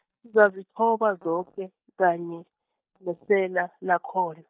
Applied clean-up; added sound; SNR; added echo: neural mask model DeepFilterNet 3.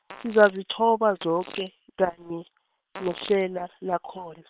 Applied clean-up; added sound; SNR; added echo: neural separator model SepFormer WHAM!.